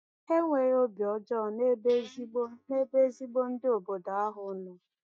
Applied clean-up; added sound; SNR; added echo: neural mask model DeepFilterNet 3.